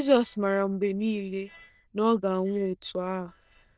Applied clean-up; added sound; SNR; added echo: neural diffusion model UNIVERSE++.